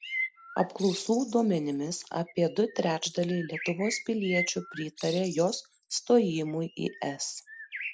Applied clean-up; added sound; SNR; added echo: none; Bird; 11 dB; none.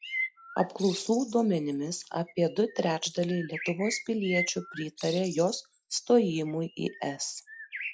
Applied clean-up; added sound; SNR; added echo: classical method log-MMSE.